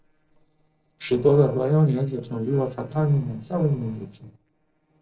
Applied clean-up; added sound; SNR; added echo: neural separator model SepFormer DNS4.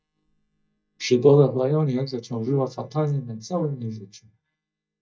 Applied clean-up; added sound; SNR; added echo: neural mask model DeepFilterNet 3.